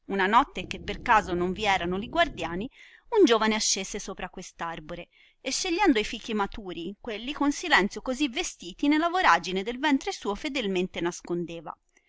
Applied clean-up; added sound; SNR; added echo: none; Wind instrument, woodwind instrument; 16 dB; none.